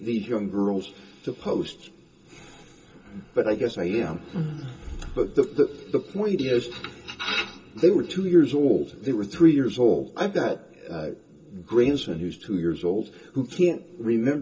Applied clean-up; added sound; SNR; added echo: none; none; none; reverberation time 0.2 s.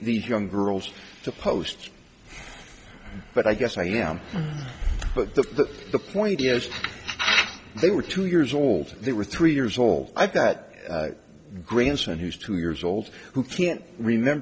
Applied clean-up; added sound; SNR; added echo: none; none; none; none.